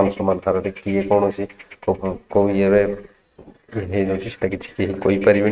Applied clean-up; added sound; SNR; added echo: neural mask model RNNoise.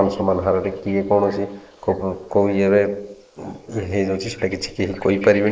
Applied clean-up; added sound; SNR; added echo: neural mask model Resemble Enhance denoiser.